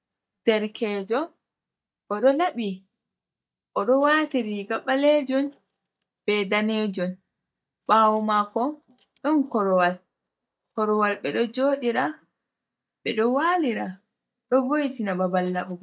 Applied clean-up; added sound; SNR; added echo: neural mask model DeepFilterNet 3.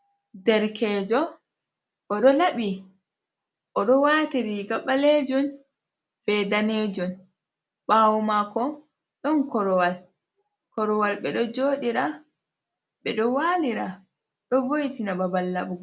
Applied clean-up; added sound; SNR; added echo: none; none; none; none.